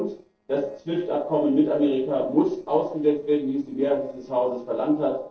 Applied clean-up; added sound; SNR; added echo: neural separator model SepFormer DNS4.